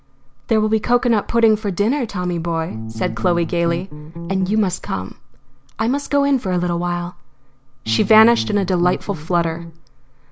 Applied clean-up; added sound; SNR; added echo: none; Bass guitar; 9 dB; none.